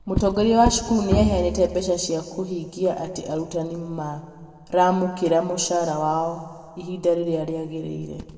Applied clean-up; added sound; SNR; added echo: none; Bowed string instrument; 4 dB; reverberation time 1.7 s.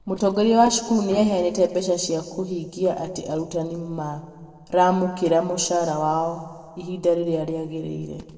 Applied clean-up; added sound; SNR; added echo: neural separator model SepFormer DNS4.